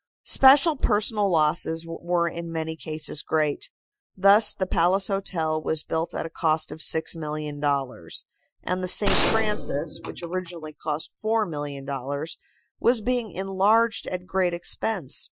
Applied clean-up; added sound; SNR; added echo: classical method Wiener filter.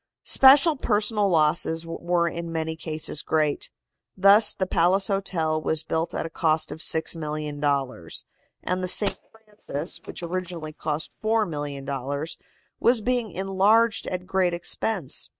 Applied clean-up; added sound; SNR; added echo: neural mask model RNNoise.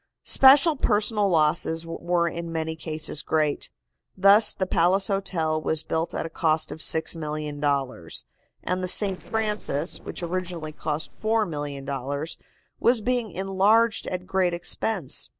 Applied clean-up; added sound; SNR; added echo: neural separator model SepFormer DNS4.